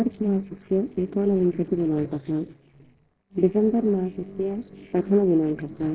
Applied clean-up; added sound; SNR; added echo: neural separator model SepFormer DNS4.